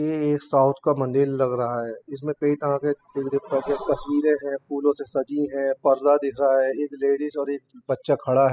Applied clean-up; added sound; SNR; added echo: classical method spectral subtraction.